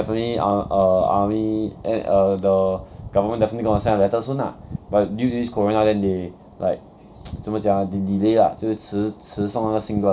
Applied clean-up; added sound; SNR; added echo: none; none; none; none.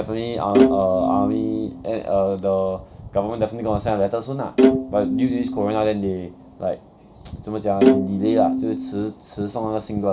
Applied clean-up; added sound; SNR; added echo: none; Bowed string instrument; -1 dB; none.